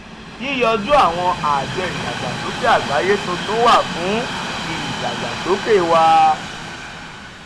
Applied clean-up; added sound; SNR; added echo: none; Train; 8 dB; none.